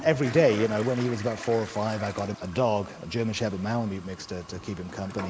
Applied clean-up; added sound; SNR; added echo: none; Toilet flush; 15 dB; none.